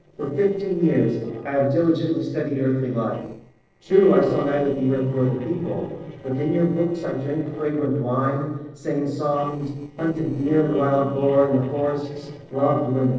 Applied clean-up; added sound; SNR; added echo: neural separator model SepFormer DNS4.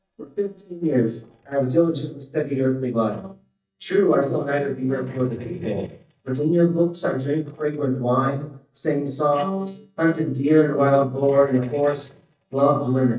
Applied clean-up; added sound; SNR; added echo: neural mask model DeepFilterNet 3.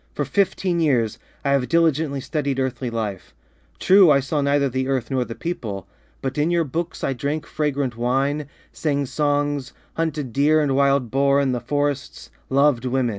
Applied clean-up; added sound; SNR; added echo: none; none; none; none.